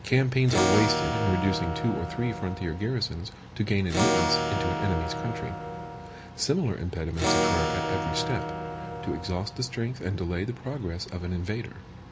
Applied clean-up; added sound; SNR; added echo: none; Acoustic guitar / Strum; 1 dB; none.